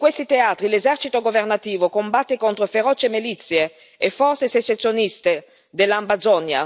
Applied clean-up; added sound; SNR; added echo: none; none; none; none.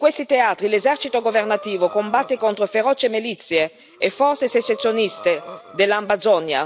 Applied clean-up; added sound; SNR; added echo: none; Breathing; 19 dB; none.